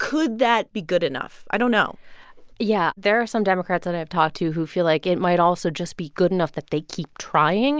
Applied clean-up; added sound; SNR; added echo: none; none; none; none.